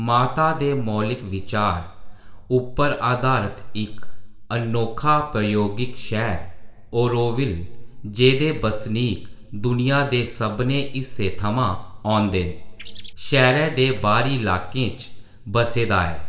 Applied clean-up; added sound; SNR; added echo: none; Bird; 12 dB; reverberation time 0.7 s.